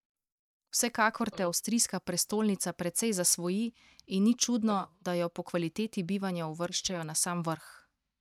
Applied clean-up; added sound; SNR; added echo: neural mask model DeepFilterNet 3.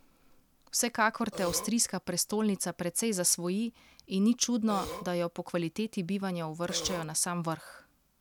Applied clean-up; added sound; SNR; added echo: none; Burping, eructation; 9 dB; none.